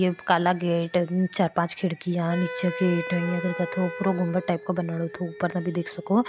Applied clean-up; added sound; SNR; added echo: none; Wind instrument, woodwind instrument; 10 dB; none.